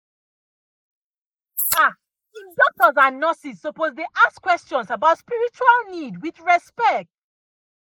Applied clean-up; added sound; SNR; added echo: neural mask model Resemble Enhance denoiser.